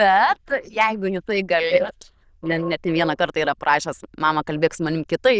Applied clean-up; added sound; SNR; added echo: neural diffusion model UNIVERSE++.